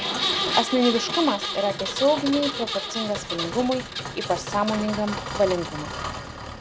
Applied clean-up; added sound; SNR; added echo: none; Engine; 4 dB; none.